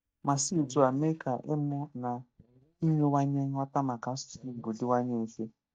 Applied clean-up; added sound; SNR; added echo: neural mask model DeepFilterNet 3.